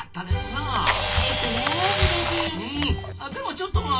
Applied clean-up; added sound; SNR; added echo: none; Camera; 2 dB; reverberation time 0.2 s.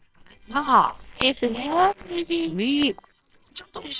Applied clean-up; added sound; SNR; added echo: neural separator model SepFormer WHAMR!.